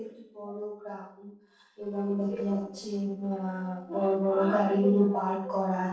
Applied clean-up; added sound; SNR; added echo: neural separator model SepFormer DNS4.